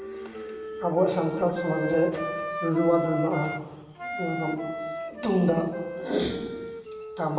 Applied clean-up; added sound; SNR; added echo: none; Wind instrument, woodwind instrument; 7 dB; reverberation time 1.3 s.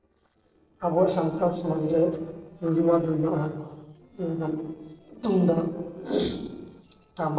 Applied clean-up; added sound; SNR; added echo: neural separator model SepFormer DNS4.